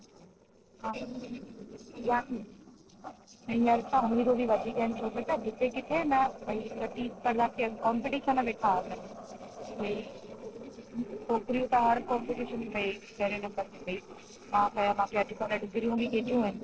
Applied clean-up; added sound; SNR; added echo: neural separator model SepFormer DNS4.